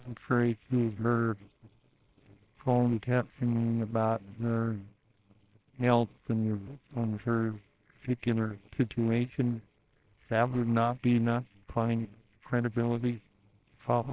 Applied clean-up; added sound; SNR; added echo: neural separator model SepFormer WHAMR!.